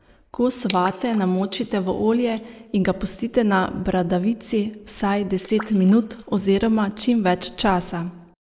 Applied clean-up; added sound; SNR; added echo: neural mask model Resemble Enhance denoiser.